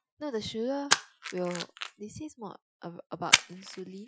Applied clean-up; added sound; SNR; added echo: classical method Wiener filter.